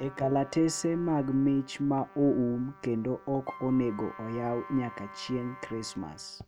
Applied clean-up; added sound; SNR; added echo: none; Wind instrument, woodwind instrument + Trumpet; 18 dB; none.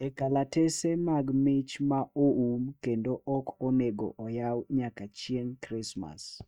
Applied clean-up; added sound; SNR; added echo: neural mask model DeepFilterNet 3.